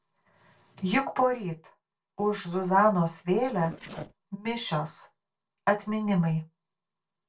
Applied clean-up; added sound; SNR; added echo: neural separator model SepFormer DNS4.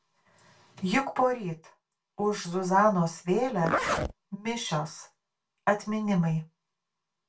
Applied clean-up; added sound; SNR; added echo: none; Zipper (clothing); 3 dB; reverberation time 0.2 s.